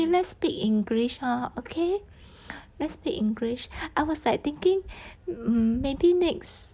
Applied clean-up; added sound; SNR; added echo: none; none; none; none.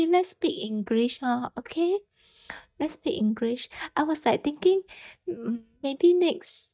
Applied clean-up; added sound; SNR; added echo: neural mask model DeepFilterNet 3.